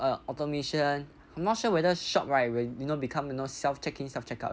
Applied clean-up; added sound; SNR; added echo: none; none; none; none.